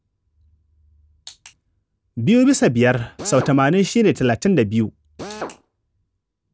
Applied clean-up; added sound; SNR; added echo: none; Drill; 13 dB; none.